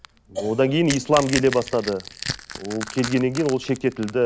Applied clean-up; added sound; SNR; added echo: none; Crack / Crushing; 11 dB; none.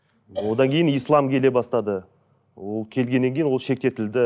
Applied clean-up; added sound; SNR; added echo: none; none; none; none.